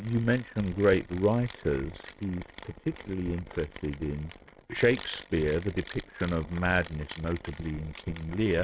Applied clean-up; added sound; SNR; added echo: neural mask model RNNoise.